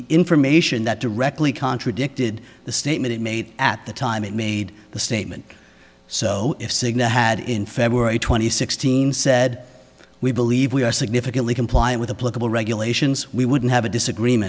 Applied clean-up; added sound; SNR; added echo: none; none; none; none.